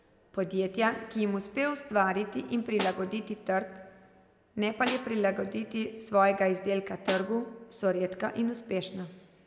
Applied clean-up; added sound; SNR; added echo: none; Snare drum; 12 dB; none.